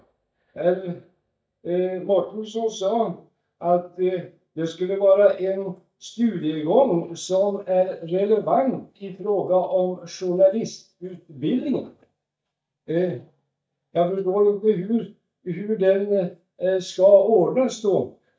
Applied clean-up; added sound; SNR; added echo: neural mask model DeepFilterNet 3.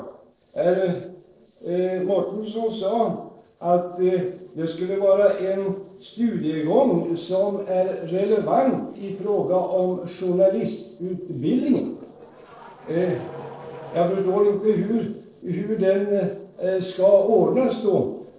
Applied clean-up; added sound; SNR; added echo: neural separator model SepFormer DNS4.